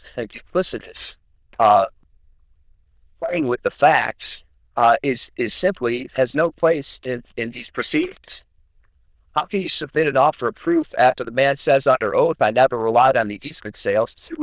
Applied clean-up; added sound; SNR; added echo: neural diffusion model UNIVERSE++.